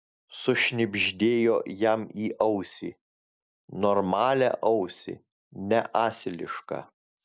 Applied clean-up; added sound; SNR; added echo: none; none; none; none.